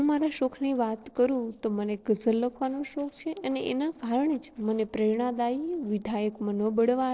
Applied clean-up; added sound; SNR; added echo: neural separator model SepFormer DNS4.